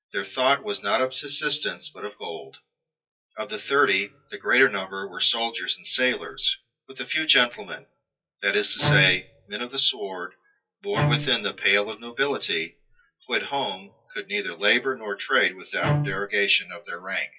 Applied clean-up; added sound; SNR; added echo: classical method WPE with log-MMSE.